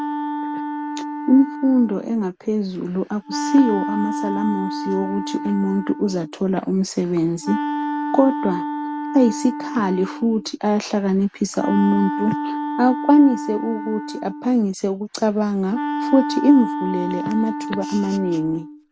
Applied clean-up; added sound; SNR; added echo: none; Wind instrument, woodwind instrument; 7 dB; none.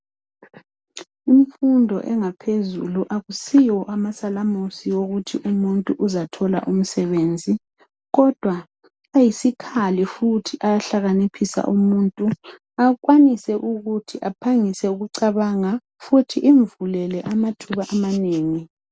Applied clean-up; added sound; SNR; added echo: none; none; none; none.